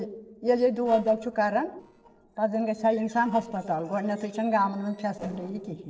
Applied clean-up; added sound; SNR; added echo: neural separator model SepFormer DNS4.